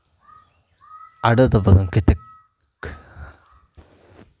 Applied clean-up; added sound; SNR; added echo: none; none; none; none.